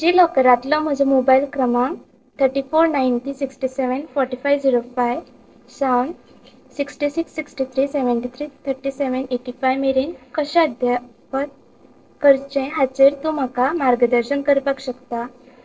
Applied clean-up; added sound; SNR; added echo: neural separator model SepFormer DNS4.